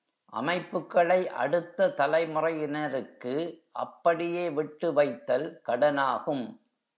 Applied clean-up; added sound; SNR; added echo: none; none; none; none.